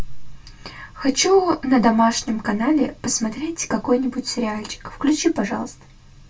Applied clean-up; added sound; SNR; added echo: none; none; none; reverberation time 0.1 s.